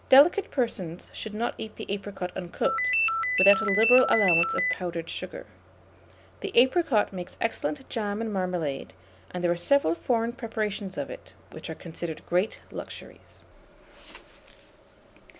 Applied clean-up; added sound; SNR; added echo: none; Ringtone; -2 dB; none.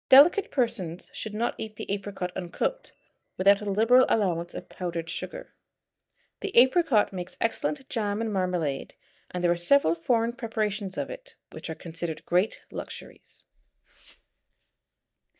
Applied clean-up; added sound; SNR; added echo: neural mask model DeepFilterNet 3.